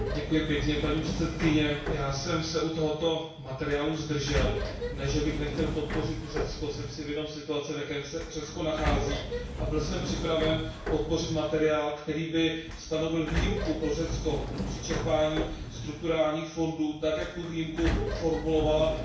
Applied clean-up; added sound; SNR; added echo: none; Sliding door; 4 dB; reverberation time 0.6 s.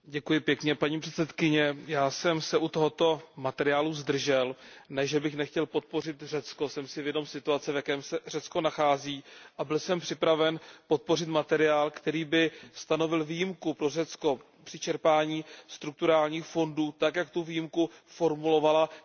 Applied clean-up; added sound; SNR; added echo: none; none; none; none.